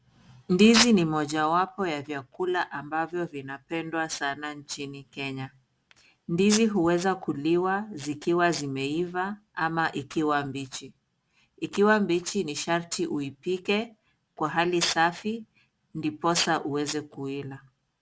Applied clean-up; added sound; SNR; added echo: none; none; none; none.